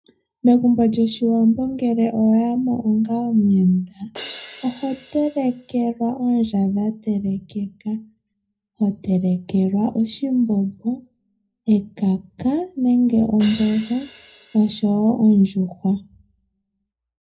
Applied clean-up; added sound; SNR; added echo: none; Crash cymbal; 16 dB; reverberation time 0.4 s.